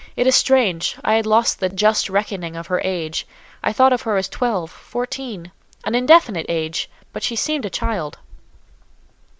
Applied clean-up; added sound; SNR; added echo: none; none; none; none.